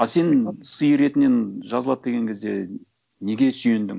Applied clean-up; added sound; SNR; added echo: none; none; none; none.